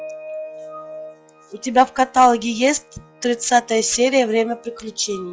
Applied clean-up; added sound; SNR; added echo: classical method log-MMSE.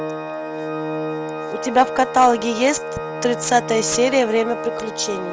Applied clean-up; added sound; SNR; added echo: none; Organ; 7 dB; none.